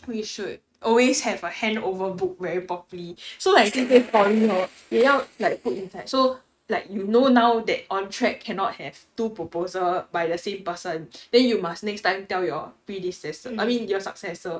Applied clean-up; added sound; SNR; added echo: neural mask model RNNoise.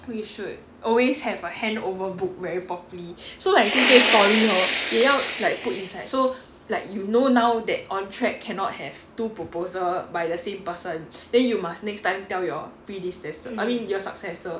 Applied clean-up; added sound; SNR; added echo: none; Fire; -1 dB; none.